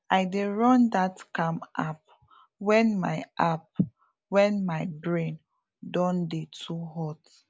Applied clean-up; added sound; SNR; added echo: none; none; none; none.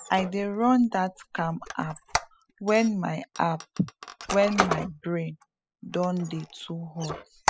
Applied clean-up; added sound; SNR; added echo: classical method spectral subtraction.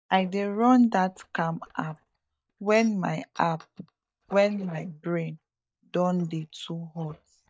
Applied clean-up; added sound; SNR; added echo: neural mask model DeepFilterNet 3.